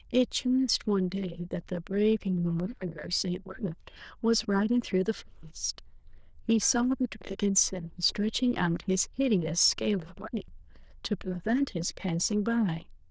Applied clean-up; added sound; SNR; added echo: neural diffusion model UNIVERSE++.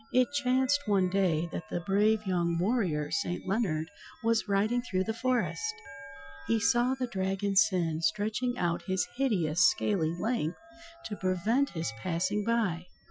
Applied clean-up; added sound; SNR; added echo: classical method Wiener filter.